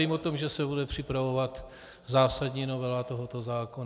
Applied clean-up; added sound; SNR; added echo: none; none; none; none.